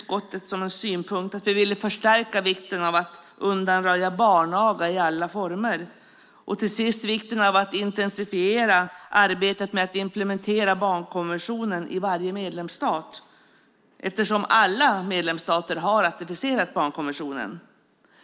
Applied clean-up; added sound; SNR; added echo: neural mask model Resemble Enhance denoiser.